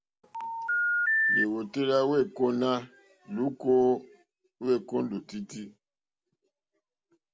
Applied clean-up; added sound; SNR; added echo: none; Telephone; -2 dB; none.